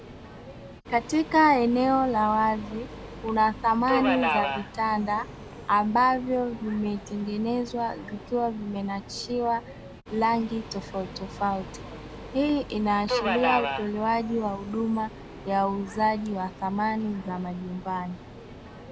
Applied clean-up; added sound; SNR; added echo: none; Subway, metro, underground; 9 dB; none.